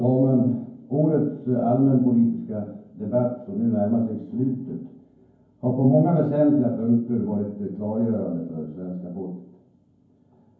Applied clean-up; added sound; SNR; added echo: none; none; none; reverberation time 0.9 s.